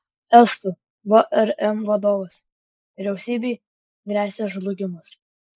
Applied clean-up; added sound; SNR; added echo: neural mask model Resemble Enhance denoiser.